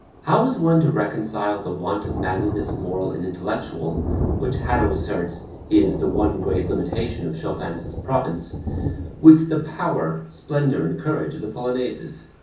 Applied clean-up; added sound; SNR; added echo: none; Thunder; 8 dB; reverberation time 0.6 s.